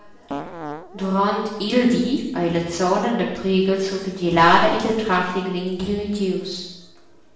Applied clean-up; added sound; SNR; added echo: none; Fart; 11 dB; reverberation time 0.9 s.